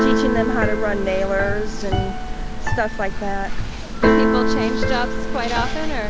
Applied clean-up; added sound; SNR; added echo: none; Keyboard (musical); -5 dB; none.